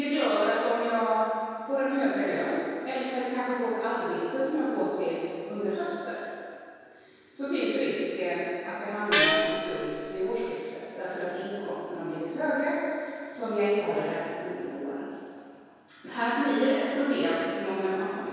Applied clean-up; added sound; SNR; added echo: none; Gong; -2 dB; reverberation time 2.2 s.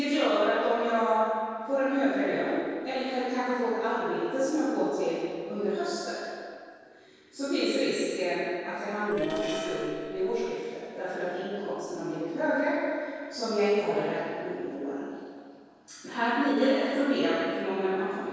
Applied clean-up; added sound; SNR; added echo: neural separator model SepFormer DNS4.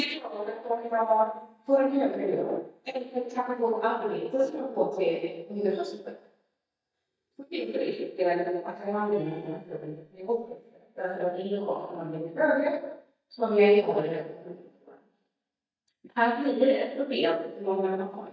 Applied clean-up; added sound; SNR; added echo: neural mask model DeepFilterNet 3.